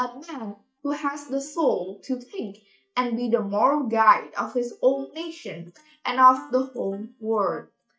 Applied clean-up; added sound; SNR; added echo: neural mask model DeepFilterNet 3.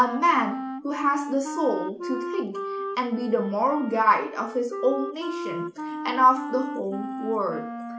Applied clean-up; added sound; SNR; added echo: none; Wind instrument, woodwind instrument; 8 dB; reverberation time 0.4 s.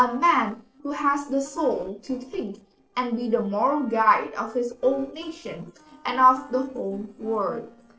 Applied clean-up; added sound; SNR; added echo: neural separator model SepFormer DNS4.